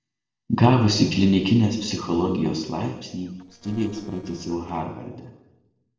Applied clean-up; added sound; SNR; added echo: neural separator model SepFormer DNS4.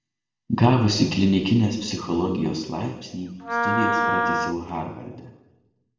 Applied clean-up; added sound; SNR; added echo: none; Wind instrument, woodwind instrument; 1 dB; reverberation time 1.0 s.